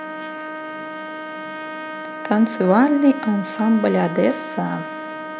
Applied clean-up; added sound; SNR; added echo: none; Trumpet; 10 dB; none.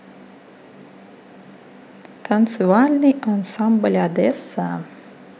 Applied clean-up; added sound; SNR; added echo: none; none; none; none.